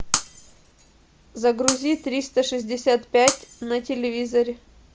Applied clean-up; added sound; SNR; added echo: none; Shatter; 8 dB; none.